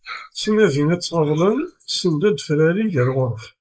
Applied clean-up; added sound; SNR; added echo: neural mask model Resemble Enhance denoiser.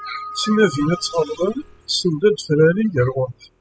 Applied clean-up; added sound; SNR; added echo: classical method spectral subtraction.